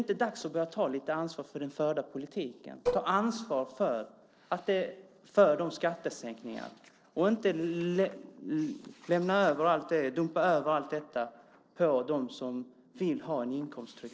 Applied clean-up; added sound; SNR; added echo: neural separator model SepFormer DNS4.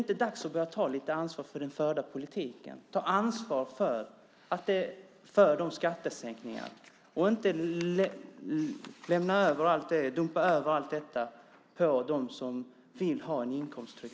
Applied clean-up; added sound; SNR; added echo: none; none; none; none.